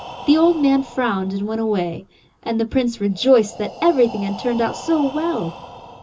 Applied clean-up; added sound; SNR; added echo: none; Breathing; 17 dB; reverberation time 0.2 s.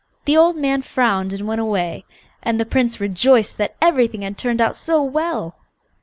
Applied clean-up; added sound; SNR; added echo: none; none; none; none.